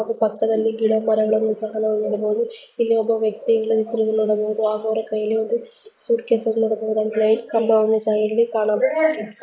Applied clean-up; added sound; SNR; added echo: neural mask model Resemble Enhance denoiser.